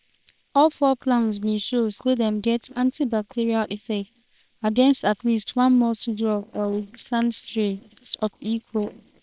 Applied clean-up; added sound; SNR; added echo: neural separator model SepFormer WHAM!.